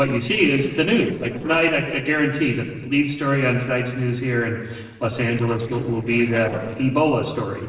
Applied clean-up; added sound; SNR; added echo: neural separator model SepFormer DNS4.